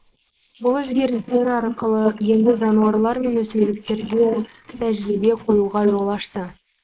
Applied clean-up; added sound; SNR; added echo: neural mask model Resemble Enhance denoiser.